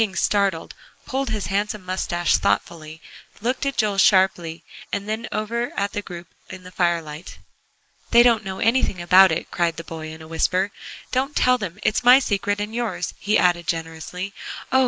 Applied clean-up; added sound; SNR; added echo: neural mask model Resemble Enhance denoiser.